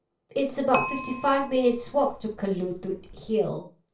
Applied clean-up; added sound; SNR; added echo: none; Bicycle; 11 dB; reverberation time 0.3 s.